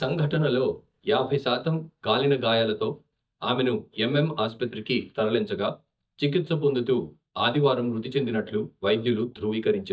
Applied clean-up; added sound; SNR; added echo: neural mask model DeepFilterNet 3.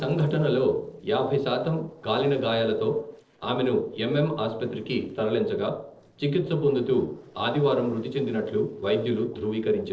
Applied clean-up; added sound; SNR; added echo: neural separator model SepFormer DNS4.